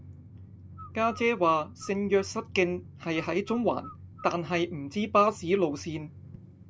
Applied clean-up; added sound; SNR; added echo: none; Bird + Drum; 18 dB; none.